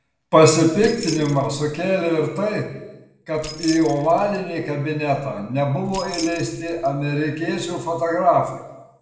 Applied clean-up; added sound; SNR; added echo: none; Keys jangling; 15 dB; reverberation time 0.9 s.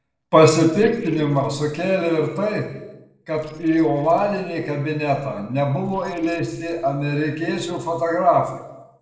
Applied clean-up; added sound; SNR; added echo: neural separator model SepFormer DNS4.